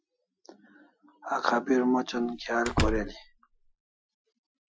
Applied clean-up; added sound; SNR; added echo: classical method Wiener filter.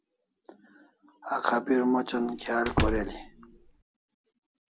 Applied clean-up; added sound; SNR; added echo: none; Slam; 2 dB; none.